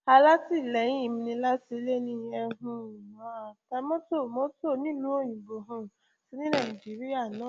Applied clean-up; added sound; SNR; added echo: none; none; none; none.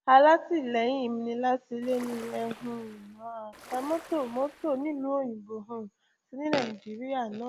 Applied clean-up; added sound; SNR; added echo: none; Ocean; 20 dB; none.